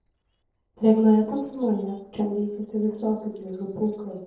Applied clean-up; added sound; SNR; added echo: neural separator model SepFormer DNS4.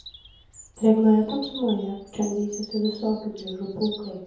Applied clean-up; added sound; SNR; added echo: none; Bird vocalization, bird call, bird song; 17 dB; reverberation time 0.7 s.